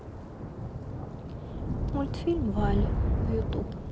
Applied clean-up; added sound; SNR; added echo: none; Thunder / Rain; -4 dB; none.